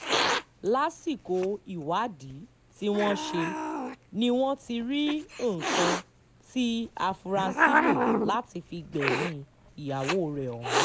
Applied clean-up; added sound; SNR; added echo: none; Hiss; 1 dB; none.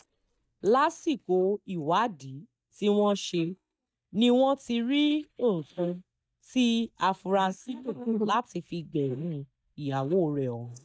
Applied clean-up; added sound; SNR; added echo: neural mask model DeepFilterNet 3.